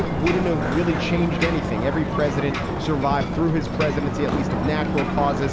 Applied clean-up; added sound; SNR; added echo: none; Ocean; 0 dB; none.